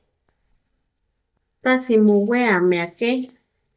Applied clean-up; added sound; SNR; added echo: neural mask model DeepFilterNet 3.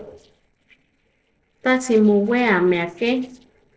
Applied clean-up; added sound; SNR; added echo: neural separator model SepFormer DNS4.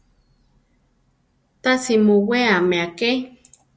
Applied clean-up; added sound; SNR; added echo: none; none; none; none.